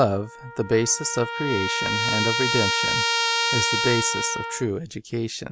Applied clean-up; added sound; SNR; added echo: none; Trumpet; 0 dB; none.